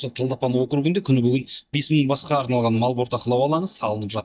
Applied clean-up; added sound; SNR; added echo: neural mask model DeepFilterNet 3.